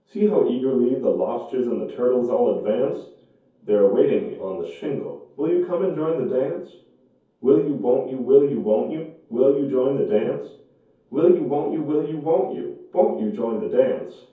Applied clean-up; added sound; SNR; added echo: none; none; none; reverberation time 0.6 s.